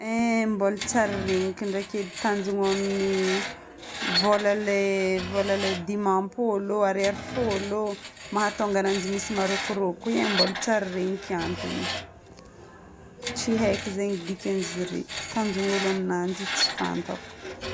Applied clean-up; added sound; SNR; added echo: none; Screech; 8 dB; none.